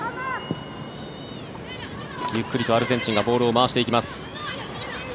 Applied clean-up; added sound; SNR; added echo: none; Car; 15 dB; none.